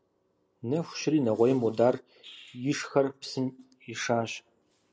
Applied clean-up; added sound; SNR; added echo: none; none; none; none.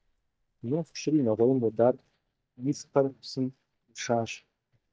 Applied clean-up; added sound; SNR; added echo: neural mask model DeepFilterNet 3.